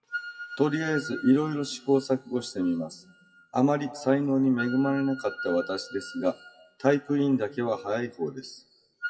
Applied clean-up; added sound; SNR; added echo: classical method WPE with log-MMSE.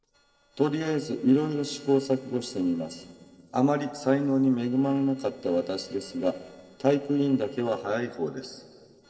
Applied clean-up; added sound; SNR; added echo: neural separator model SepFormer DNS4.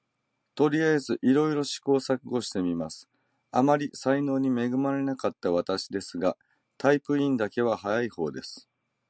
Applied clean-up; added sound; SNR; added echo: none; none; none; none.